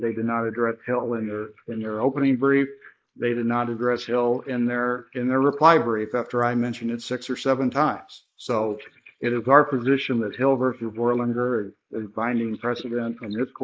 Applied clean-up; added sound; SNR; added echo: neural mask model Resemble Enhance denoiser.